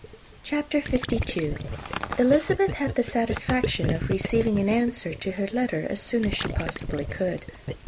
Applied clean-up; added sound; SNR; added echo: none; Gurgling; 6 dB; none.